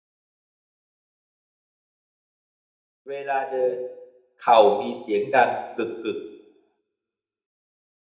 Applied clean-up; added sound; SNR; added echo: none; none; none; reverberation time 0.8 s.